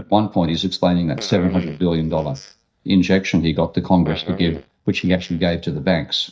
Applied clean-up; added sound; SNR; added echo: neural mask model DeepFilterNet 3.